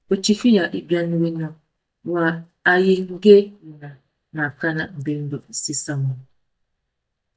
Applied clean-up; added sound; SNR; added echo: neural mask model DeepFilterNet 3.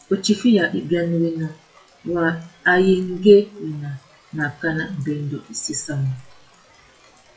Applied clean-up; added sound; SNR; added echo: classical method WPE with log-MMSE.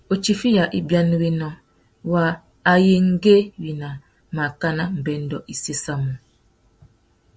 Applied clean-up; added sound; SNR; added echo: none; none; none; none.